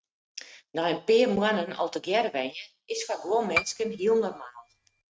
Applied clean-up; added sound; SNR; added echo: neural mask model RNNoise.